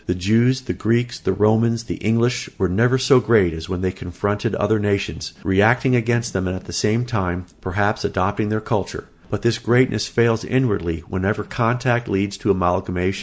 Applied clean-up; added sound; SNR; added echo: none; none; none; none.